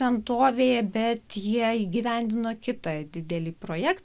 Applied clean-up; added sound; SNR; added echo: none; none; none; none.